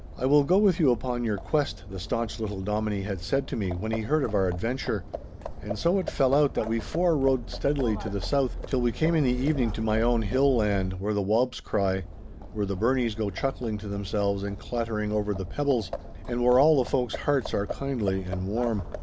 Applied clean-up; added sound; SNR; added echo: none; Livestock, farm animals, working animals; 10 dB; none.